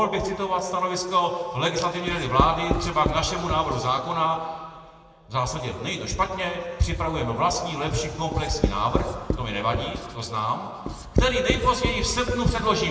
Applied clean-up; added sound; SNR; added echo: none; Writing; 4 dB; reverberation time 2.0 s.